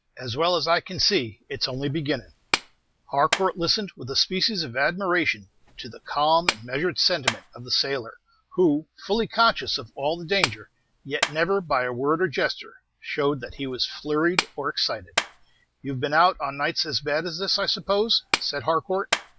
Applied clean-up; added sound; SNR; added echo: none; Clapping; 10 dB; none.